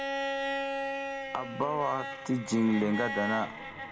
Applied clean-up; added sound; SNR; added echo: none; Bowed string instrument; 4 dB; none.